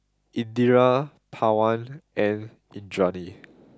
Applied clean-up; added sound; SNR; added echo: none; none; none; none.